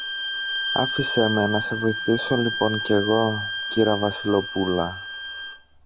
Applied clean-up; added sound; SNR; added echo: none; Bowed string instrument; 5 dB; none.